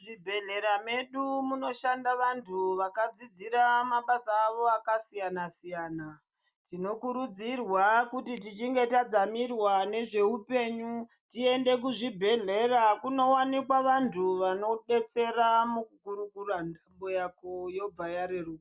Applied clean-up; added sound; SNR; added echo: none; none; none; none.